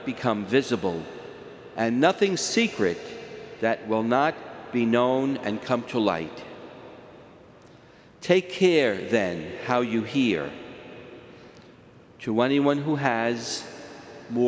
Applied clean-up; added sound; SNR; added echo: none; none; none; none.